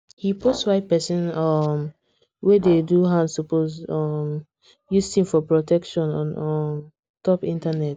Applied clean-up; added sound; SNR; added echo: none; Brass instrument; 17 dB; none.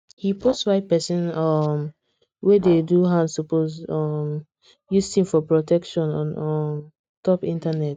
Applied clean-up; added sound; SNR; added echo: neural mask model RNNoise.